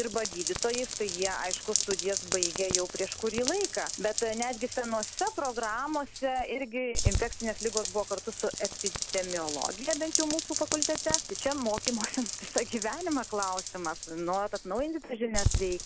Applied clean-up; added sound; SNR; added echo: none; Rain; 2 dB; none.